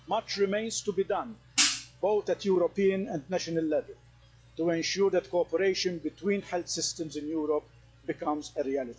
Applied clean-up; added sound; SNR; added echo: classical method log-MMSE.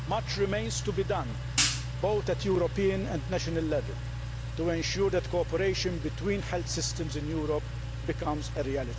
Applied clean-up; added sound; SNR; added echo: none; Hi-hat + Engine; 3 dB; none.